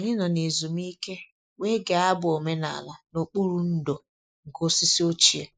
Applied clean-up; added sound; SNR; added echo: neural mask model Resemble Enhance denoiser.